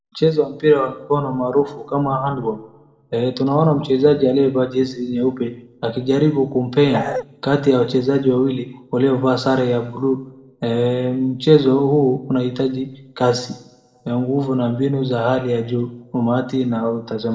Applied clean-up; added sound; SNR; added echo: neural separator model SepFormer DNS4.